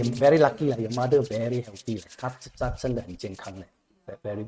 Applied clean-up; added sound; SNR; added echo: neural mask model RNNoise.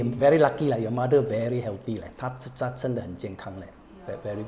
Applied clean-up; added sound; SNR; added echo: none; none; none; none.